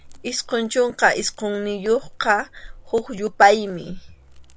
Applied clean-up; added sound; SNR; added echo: none; Crackle; 19 dB; none.